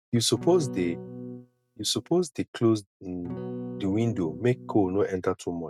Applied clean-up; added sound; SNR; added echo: neural mask model RNNoise.